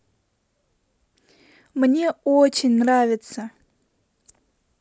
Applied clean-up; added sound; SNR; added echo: none; none; none; none.